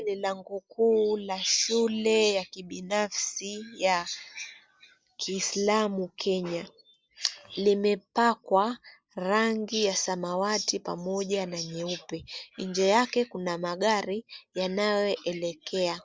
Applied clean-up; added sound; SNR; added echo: none; none; none; none.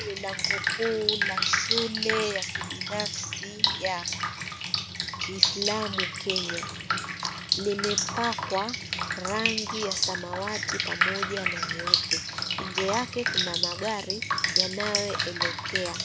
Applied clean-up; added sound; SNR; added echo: none; Drip; -4 dB; none.